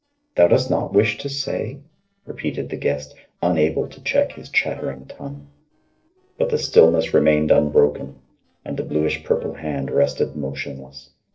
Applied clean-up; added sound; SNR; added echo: neural separator model SepFormer DNS4.